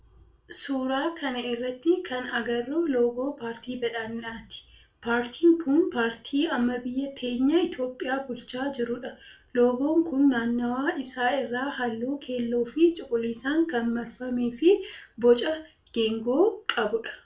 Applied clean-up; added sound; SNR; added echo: none; none; none; reverberation time 0.3 s.